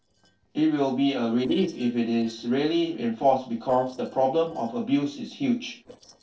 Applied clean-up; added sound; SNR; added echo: neural separator model SepFormer DNS4.